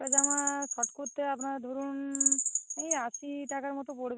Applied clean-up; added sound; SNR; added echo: none; Bird vocalization, bird call, bird song; -3 dB; none.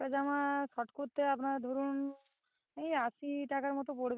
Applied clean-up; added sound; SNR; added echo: neural mask model Resemble Enhance denoiser.